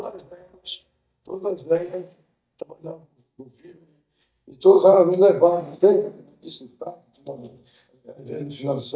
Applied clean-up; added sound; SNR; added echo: neural mask model DeepFilterNet 3.